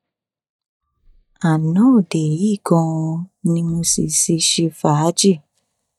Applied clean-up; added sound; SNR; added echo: neural mask model DeepFilterNet 3.